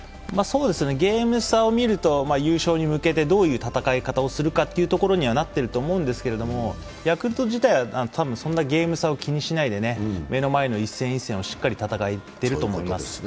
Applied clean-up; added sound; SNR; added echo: none; none; none; none.